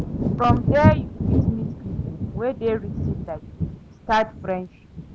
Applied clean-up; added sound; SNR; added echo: none; Thunder / Wind; -2 dB; none.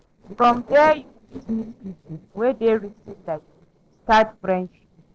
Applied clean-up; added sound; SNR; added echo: neural separator model SepFormer DNS4.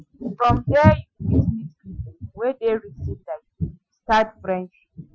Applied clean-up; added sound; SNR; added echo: classical method Wiener filter.